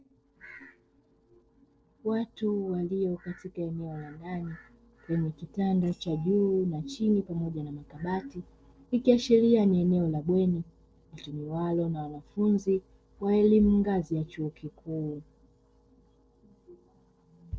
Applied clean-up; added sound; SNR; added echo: neural separator model SepFormer DNS4.